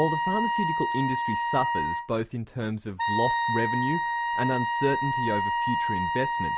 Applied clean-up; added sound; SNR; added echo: none; Wind instrument, woodwind instrument; -2 dB; none.